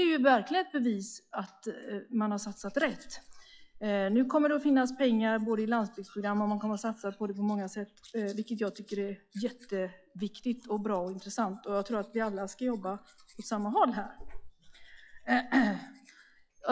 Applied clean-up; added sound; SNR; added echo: classical method log-MMSE.